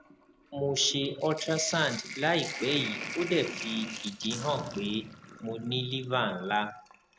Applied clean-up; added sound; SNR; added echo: none; Sink (filling or washing); 10 dB; none.